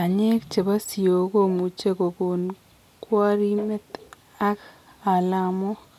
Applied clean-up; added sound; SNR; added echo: none; none; none; none.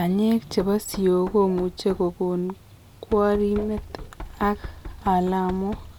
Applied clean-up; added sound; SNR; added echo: none; Knock; 15 dB; none.